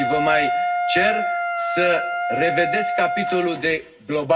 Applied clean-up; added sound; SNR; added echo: none; Wind instrument, woodwind instrument; 1 dB; reverberation time 0.4 s.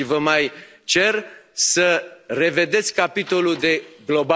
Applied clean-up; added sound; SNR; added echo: none; none; none; none.